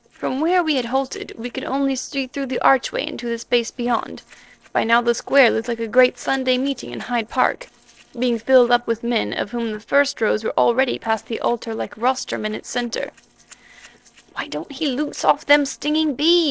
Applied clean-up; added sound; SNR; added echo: neural separator model SepFormer DNS4.